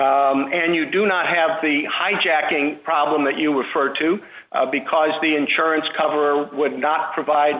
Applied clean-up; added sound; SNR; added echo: none; none; none; none.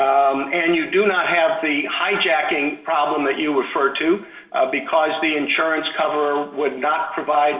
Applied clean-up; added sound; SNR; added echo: none; none; none; reverberation time 0.5 s.